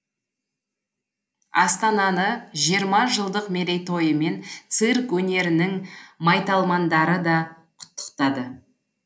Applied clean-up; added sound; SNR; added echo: none; none; none; none.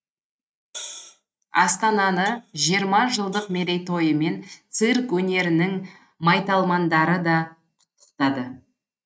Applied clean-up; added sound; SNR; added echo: neural mask model RNNoise.